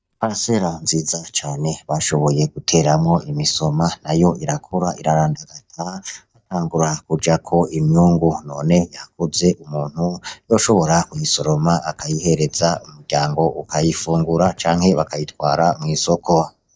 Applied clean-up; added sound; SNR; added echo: neural mask model DeepFilterNet 3.